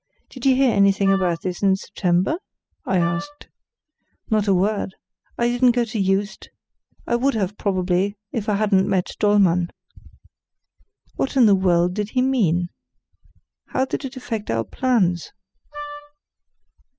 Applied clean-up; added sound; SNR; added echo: classical method spectral subtraction.